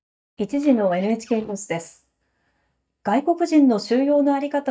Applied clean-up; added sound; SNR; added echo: neural mask model DeepFilterNet 3.